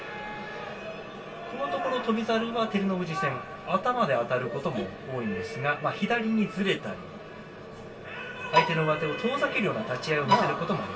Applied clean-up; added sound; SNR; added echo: none; Bowed string instrument; -2 dB; reverberation time 0.2 s.